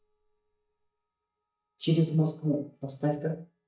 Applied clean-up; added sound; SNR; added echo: neural mask model DeepFilterNet 3.